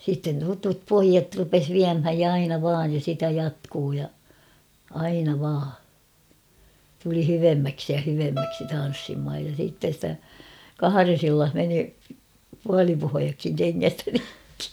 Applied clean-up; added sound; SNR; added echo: none; Bowed string instrument; 16 dB; none.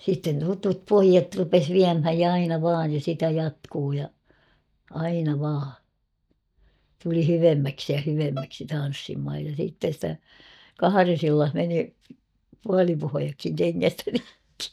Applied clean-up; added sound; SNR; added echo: neural mask model DeepFilterNet 3.